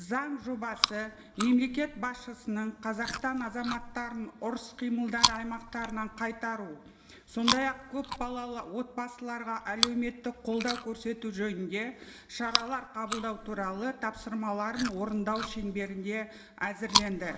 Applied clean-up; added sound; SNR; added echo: none; Chewing, mastication; 4 dB; reverberation time 1.3 s.